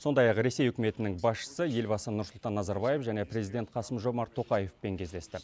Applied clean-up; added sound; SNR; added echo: none; none; none; none.